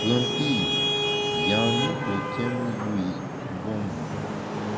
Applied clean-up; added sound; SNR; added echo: none; Traffic noise, roadway noise / Vehicle horn, car horn, honking; -1 dB; none.